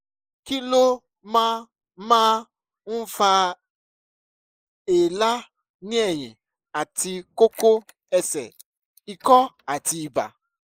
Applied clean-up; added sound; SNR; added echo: neural mask model Resemble Enhance denoiser.